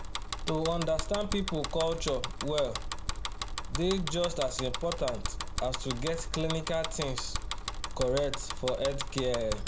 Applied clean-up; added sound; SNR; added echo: none; Bicycle; 2 dB; none.